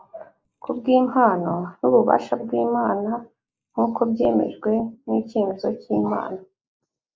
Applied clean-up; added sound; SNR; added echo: neural mask model Resemble Enhance denoiser.